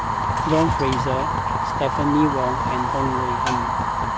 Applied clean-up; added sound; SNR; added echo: none; Fire; -3 dB; none.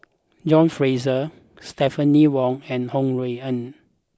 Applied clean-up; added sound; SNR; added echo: none; none; none; none.